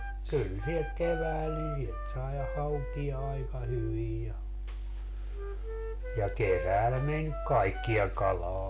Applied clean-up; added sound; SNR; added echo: none; Wind instrument, woodwind instrument; 12 dB; none.